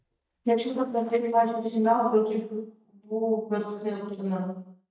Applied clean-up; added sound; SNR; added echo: neural mask model DeepFilterNet 3.